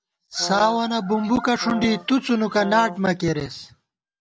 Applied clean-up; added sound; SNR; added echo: none; Brass instrument; 13 dB; none.